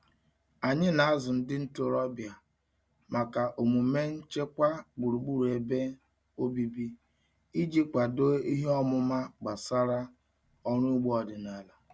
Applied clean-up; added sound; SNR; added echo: none; none; none; none.